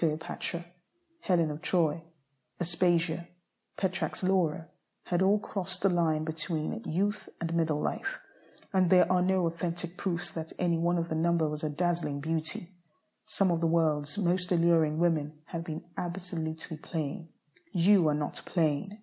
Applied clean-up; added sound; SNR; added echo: none; none; none; none.